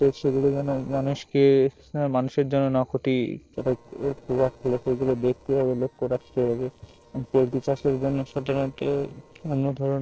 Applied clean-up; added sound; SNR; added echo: neural separator model SepFormer DNS4.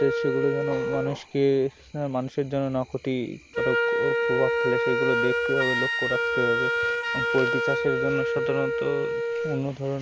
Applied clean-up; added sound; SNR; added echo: none; Wind instrument, woodwind instrument; -1 dB; none.